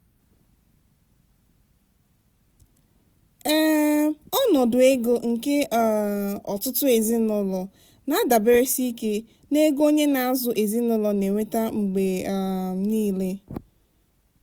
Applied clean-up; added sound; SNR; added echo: none; none; none; none.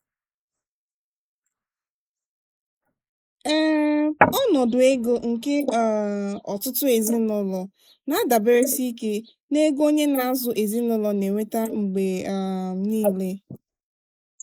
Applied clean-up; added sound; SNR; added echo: neural mask model Resemble Enhance denoiser.